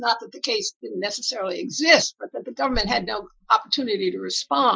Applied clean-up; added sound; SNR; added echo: classical method Wiener filter.